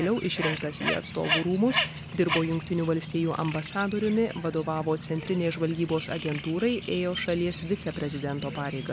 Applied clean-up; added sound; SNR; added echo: none; Bird; 7 dB; none.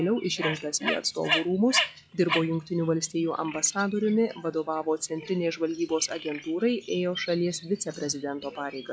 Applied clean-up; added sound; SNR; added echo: classical method log-MMSE.